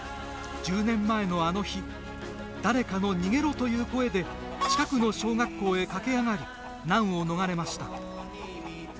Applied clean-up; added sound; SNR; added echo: none; Chicken, rooster; 13 dB; none.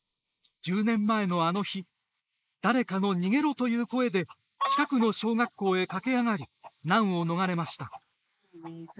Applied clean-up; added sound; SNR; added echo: neural mask model Resemble Enhance denoiser.